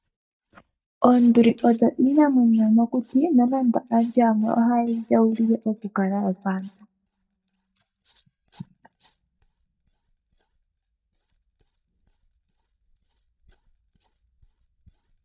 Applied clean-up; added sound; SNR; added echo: neural mask model DeepFilterNet 3.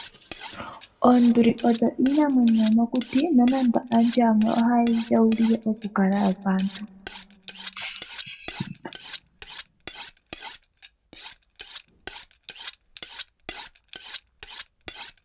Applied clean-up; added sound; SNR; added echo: none; Cutlery, silverware; 6 dB; reverberation time 1.0 s.